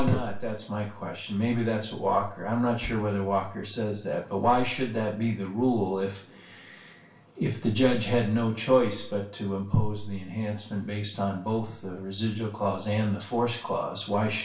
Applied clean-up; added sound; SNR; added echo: none; Cupboard open or close; 15 dB; reverberation time 0.3 s.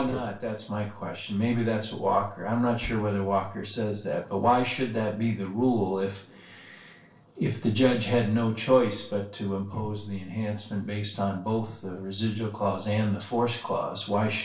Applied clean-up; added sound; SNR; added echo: neural separator model SepFormer DNS4.